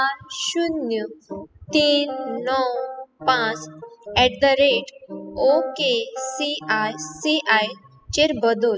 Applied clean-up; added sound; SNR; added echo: classical method spectral subtraction.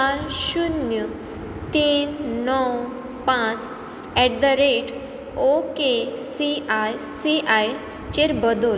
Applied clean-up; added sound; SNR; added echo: none; none; none; none.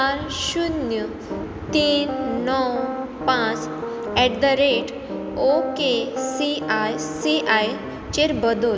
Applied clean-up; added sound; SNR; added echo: none; Piano; 7 dB; none.